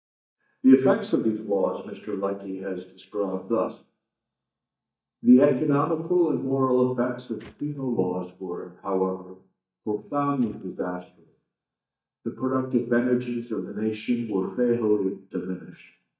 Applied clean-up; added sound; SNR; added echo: neural mask model DeepFilterNet 3.